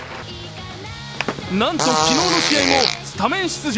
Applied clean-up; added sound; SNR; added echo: none; Fart; -1 dB; none.